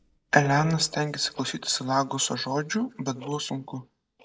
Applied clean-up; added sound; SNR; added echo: neural mask model DeepFilterNet 3.